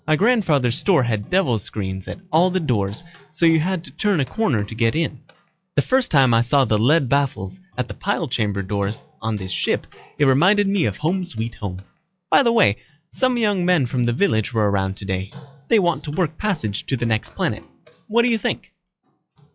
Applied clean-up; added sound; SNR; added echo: classical method log-MMSE.